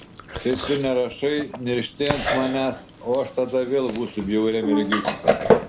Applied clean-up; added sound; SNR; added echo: none; Chewing, mastication + Brass instrument; 2 dB; none.